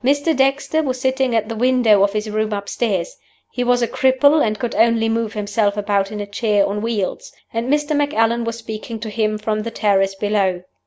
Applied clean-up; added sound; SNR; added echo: none; none; none; none.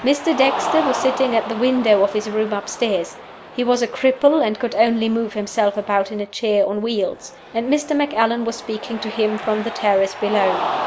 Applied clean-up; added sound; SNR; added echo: none; Cheering; 10 dB; none.